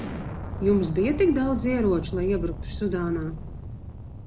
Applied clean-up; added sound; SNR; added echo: none; Explosion; 8 dB; none.